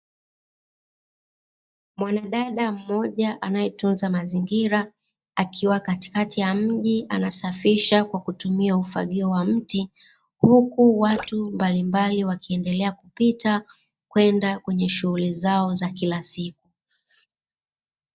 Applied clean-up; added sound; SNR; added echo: neural mask model DeepFilterNet 3.